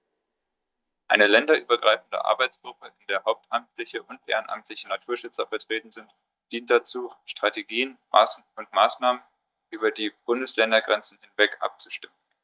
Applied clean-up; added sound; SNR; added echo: neural mask model DeepFilterNet 3.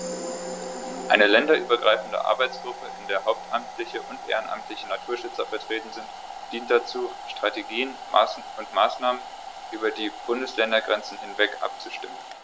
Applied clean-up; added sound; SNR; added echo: none; Domestic sounds, home sounds + Musical instrument; 11 dB; none.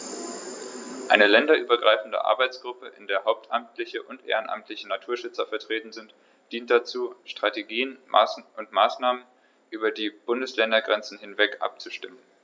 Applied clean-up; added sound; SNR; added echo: none; none; none; none.